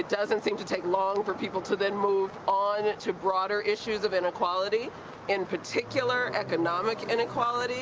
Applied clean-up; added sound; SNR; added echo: none; none; none; none.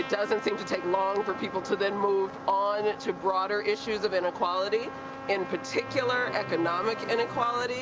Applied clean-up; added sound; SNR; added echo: none; Trumpet; 13 dB; none.